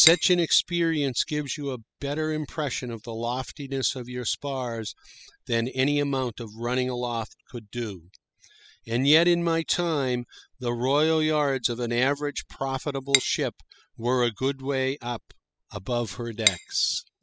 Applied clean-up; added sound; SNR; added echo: classical method spectral subtraction.